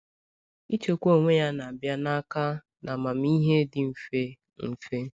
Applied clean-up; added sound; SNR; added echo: none; none; none; none.